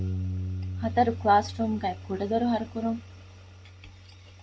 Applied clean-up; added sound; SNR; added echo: none; Bass guitar; 7 dB; none.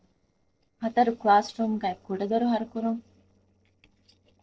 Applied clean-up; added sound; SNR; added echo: neural separator model SepFormer DNS4.